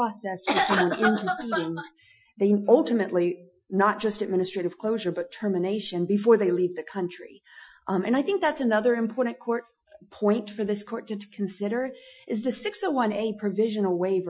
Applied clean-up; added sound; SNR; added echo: classical method Wiener filter.